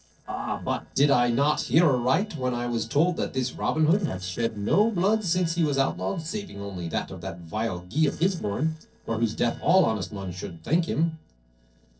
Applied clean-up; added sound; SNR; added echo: neural separator model SepFormer DNS4.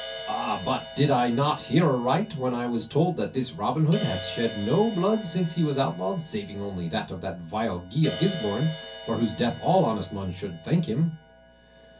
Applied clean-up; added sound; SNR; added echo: none; Crash cymbal; 14 dB; reverberation time 0.3 s.